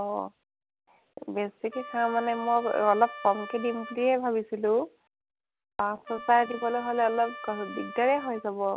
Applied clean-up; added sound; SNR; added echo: none; Trumpet; 16 dB; none.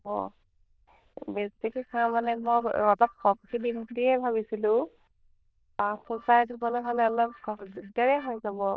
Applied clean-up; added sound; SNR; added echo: neural diffusion model UNIVERSE++.